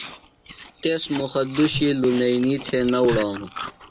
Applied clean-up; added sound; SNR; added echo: none; Chewing, mastication + Whoosh, swoosh, swish; 12 dB; none.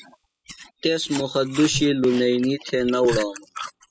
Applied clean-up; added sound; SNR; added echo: classical method spectral subtraction.